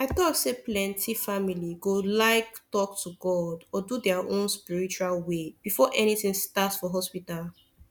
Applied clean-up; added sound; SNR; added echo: none; none; none; none.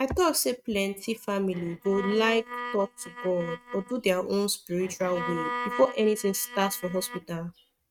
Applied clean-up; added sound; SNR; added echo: neural mask model RNNoise.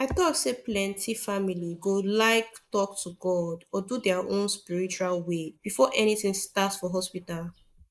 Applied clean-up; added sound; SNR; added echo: neural mask model Resemble Enhance denoiser.